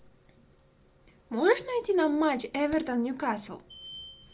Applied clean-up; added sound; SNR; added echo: none; none; none; none.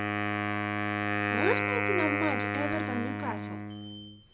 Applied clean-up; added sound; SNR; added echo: none; Wind instrument, woodwind instrument; -4 dB; none.